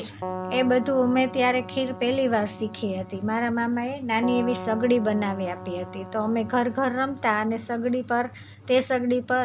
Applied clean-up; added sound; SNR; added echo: none; Keyboard (musical); 13 dB; none.